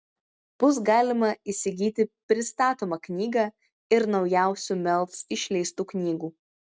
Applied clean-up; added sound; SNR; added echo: none; none; none; none.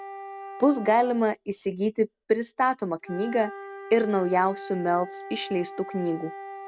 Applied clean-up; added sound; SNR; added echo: none; Wind instrument, woodwind instrument; 14 dB; none.